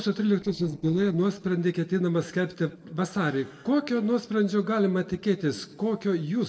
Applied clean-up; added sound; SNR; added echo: neural separator model SepFormer DNS4.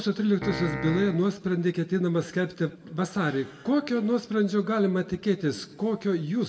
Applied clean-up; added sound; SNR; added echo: none; Piano; 7 dB; reverberation time 1.0 s.